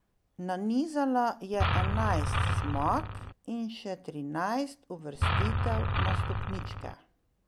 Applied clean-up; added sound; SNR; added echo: none; Engine; -4 dB; none.